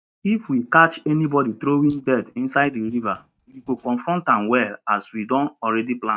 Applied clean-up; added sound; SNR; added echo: neural mask model DeepFilterNet 3.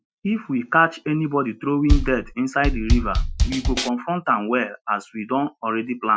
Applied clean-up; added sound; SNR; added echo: classical method Wiener filter.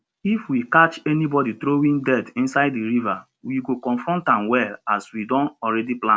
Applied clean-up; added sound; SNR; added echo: none; none; none; none.